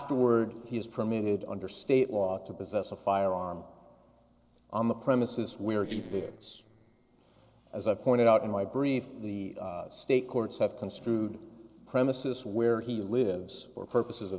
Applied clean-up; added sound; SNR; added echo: neural separator model SepFormer DNS4.